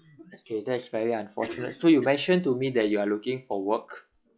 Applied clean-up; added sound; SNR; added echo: classical method log-MMSE.